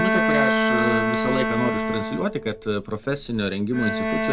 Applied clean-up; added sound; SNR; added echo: none; Bowed string instrument; -2 dB; none.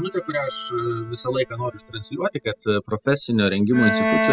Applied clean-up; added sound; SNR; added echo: classical method spectral subtraction.